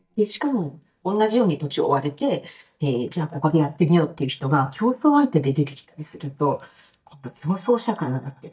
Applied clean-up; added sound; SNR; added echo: neural mask model DeepFilterNet 3.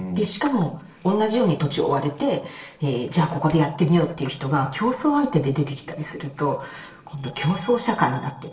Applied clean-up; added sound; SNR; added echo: neural separator model SepFormer DNS4.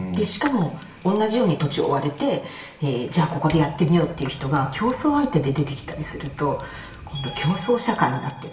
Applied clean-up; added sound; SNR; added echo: none; Fire; 19 dB; reverberation time 0.8 s.